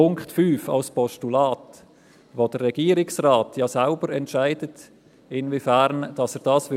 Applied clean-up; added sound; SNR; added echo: none; none; none; none.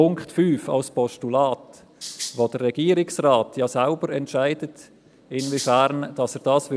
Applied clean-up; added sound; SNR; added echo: none; Rattle (instrument); 12 dB; none.